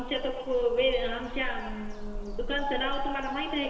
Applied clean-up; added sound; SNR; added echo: none; Bird vocalization, bird call, bird song; 5 dB; reverberation time 1.3 s.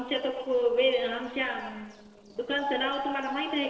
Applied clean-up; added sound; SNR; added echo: neural separator model SepFormer DNS4.